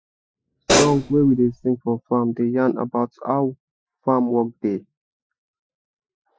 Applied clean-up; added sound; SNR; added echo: classical method Wiener filter.